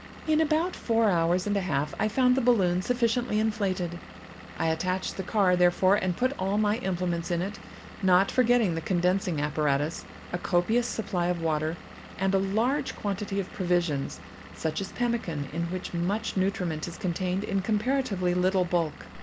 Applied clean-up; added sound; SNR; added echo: none; Engine / Vehicle; 17 dB; none.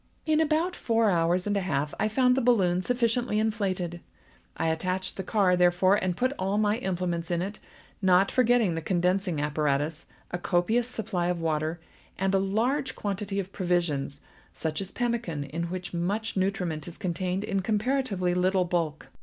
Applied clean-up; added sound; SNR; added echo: none; none; none; none.